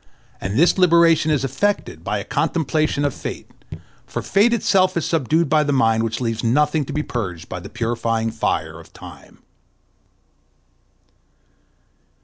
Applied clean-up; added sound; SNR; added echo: none; Raindrop / Drip; 14 dB; none.